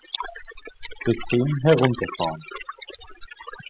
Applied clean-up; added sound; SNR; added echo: classical method spectral subtraction.